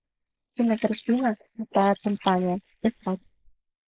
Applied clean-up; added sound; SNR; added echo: neural mask model Resemble Enhance denoiser.